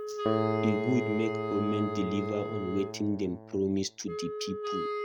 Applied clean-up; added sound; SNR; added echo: none; Wind instrument, woodwind instrument + Keyboard (musical); 1 dB; none.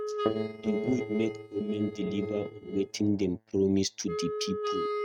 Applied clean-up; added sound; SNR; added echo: neural mask model RNNoise.